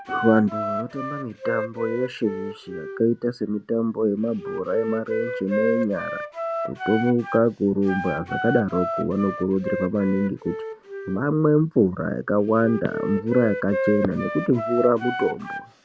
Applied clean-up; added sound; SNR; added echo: none; Wind instrument, woodwind instrument; 7 dB; none.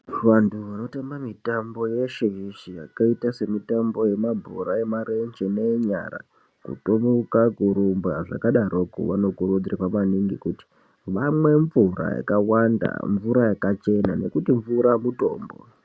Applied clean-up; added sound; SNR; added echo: none; none; none; none.